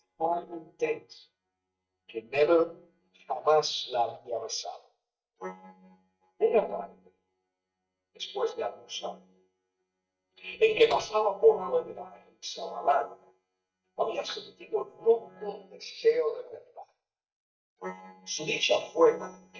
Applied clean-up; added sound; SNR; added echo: neural mask model DeepFilterNet 3.